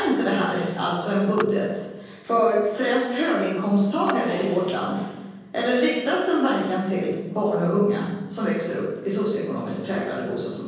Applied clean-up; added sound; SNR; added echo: none; Clapping; 16 dB; reverberation time 1.3 s.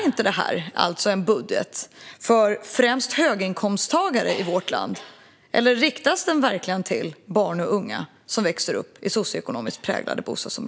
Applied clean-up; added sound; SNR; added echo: none; none; none; none.